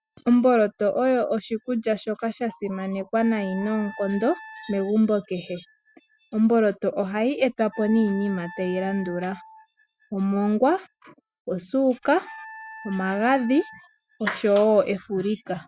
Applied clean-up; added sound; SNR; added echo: classical method Wiener filter.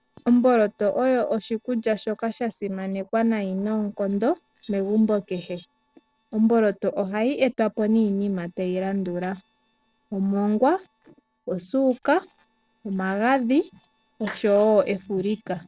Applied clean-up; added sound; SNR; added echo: neural separator model SepFormer DNS4.